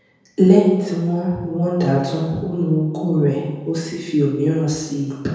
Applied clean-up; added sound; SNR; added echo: none; none; none; reverberation time 1.2 s.